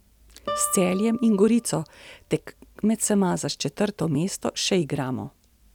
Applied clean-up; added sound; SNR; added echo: none; Guitar; 13 dB; none.